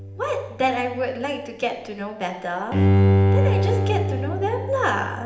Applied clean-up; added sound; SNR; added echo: none; Bowed string instrument; -4 dB; reverberation time 0.8 s.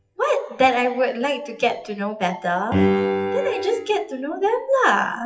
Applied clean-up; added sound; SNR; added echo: classical method WPE with log-MMSE.